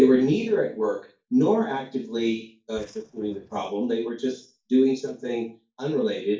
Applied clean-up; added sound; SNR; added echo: neural mask model DeepFilterNet 3.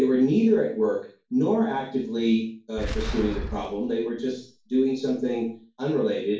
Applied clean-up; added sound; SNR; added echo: none; Boom; 10 dB; reverberation time 0.4 s.